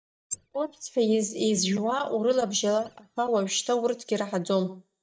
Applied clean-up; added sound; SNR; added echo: neural mask model DeepFilterNet 3.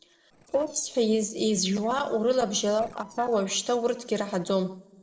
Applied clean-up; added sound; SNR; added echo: neural separator model SepFormer DNS4.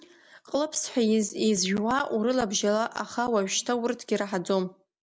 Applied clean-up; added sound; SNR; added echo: none; none; none; none.